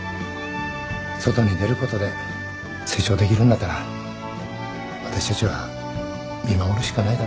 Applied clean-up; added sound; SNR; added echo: none; none; none; none.